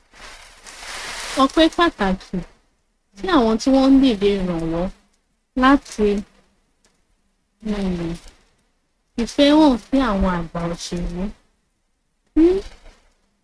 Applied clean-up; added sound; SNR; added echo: neural mask model RNNoise.